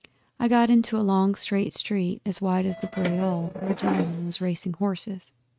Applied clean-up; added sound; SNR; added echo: neural mask model RNNoise.